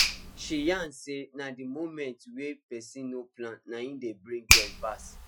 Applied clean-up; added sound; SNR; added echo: classical method Wiener filter.